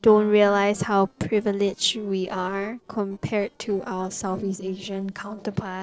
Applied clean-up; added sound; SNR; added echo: neural separator model SepFormer DNS4.